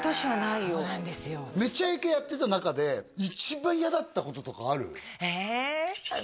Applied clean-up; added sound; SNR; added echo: none; none; none; none.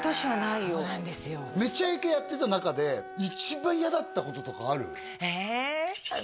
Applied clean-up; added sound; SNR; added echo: none; Wind instrument, woodwind instrument; 14 dB; none.